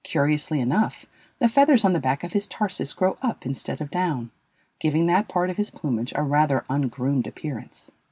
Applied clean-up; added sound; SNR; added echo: none; none; none; none.